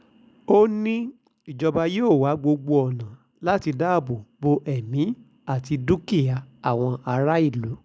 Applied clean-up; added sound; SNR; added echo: none; none; none; none.